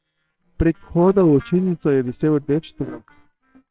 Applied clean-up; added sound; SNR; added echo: neural separator model SepFormer WHAMR!.